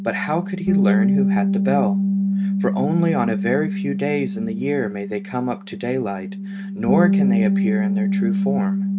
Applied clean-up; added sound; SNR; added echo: neural mask model RNNoise.